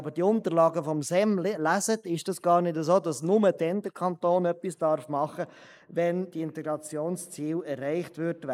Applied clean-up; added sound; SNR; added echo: neural mask model Resemble Enhance denoiser.